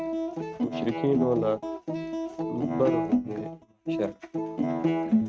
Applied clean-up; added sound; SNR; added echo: neural mask model RNNoise.